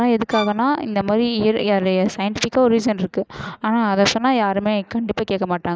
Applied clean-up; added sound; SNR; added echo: neural mask model RNNoise.